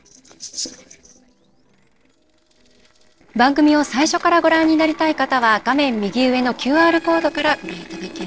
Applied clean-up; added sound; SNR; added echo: neural separator model SepFormer DNS4.